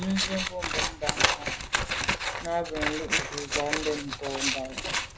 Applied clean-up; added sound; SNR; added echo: none; Scissors; -4 dB; none.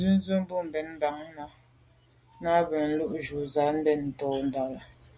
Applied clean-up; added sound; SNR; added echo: none; none; none; none.